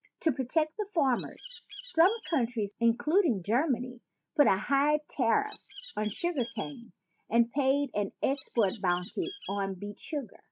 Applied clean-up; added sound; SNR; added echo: neural mask model RNNoise.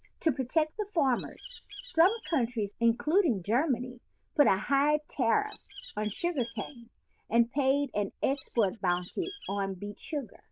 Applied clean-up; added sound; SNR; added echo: neural diffusion model UNIVERSE++.